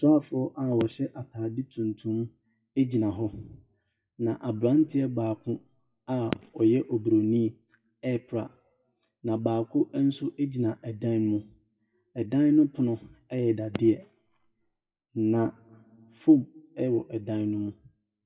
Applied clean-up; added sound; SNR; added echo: classical method WPE with log-MMSE.